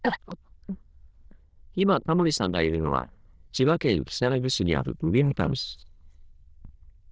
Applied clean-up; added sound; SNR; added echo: neural diffusion model UNIVERSE++.